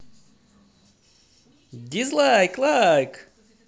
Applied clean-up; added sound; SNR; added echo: none; none; none; none.